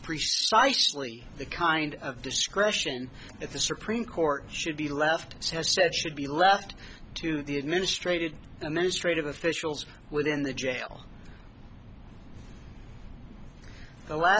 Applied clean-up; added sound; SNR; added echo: none; none; none; none.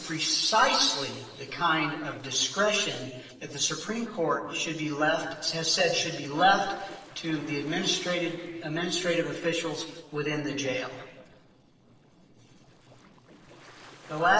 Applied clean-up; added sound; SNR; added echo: neural separator model SepFormer DNS4.